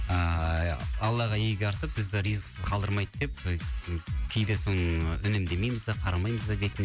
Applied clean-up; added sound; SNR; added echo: none; none; none; none.